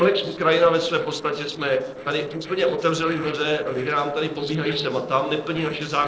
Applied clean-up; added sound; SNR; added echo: neural separator model SepFormer DNS4.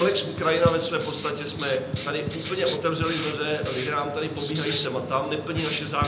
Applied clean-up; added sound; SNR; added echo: none; Writing; -2 dB; reverberation time 0.8 s.